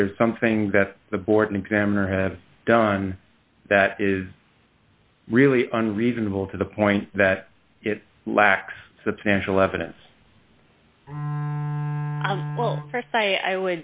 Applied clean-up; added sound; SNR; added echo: none; Bowed string instrument; 5 dB; none.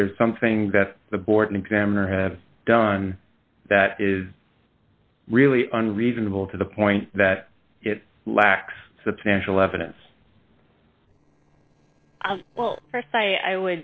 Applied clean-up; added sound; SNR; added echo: neural separator model SepFormer DNS4.